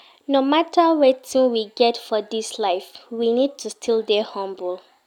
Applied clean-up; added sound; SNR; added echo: none; none; none; none.